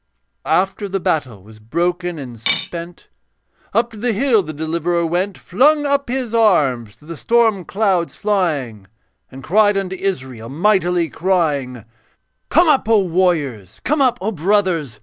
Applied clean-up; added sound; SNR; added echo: none; Cutlery, silverware / Dishes, pots, and pans; 4 dB; none.